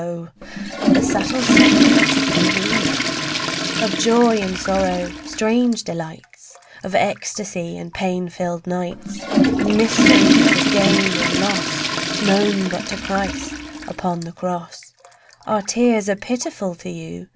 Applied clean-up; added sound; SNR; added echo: none; Toilet flush / Water; -2 dB; none.